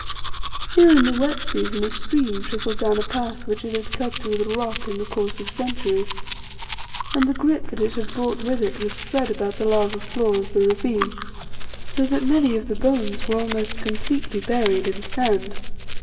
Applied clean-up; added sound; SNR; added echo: none; Domestic sounds, home sounds; 3 dB; reverberation time 1.4 s.